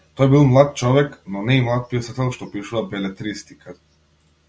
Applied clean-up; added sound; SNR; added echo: none; none; none; none.